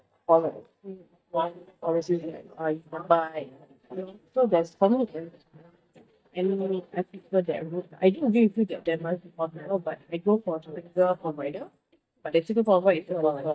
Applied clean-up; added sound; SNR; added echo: neural mask model DeepFilterNet 3.